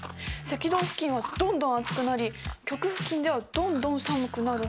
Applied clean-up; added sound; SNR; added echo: none; Chewing, mastication; 16 dB; none.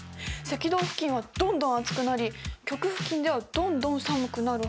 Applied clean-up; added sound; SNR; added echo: none; none; none; none.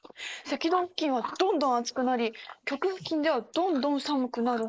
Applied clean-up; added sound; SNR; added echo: neural mask model Resemble Enhance denoiser.